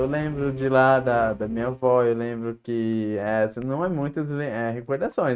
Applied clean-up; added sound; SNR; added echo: neural mask model RNNoise.